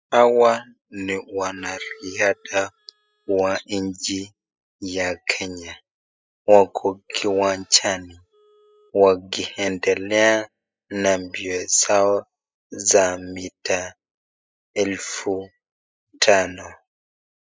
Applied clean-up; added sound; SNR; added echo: classical method spectral subtraction.